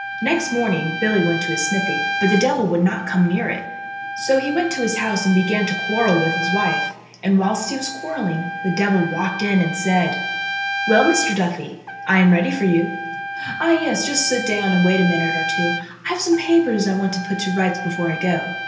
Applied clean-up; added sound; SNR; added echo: none; Trumpet; 7 dB; reverberation time 0.8 s.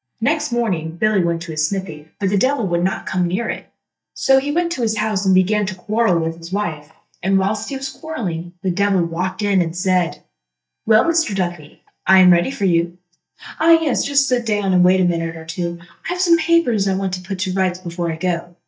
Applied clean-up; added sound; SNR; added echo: neural mask model DeepFilterNet 3.